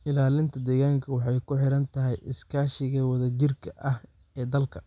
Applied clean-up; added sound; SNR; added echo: none; none; none; none.